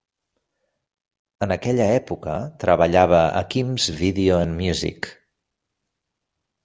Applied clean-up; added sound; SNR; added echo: none; none; none; none.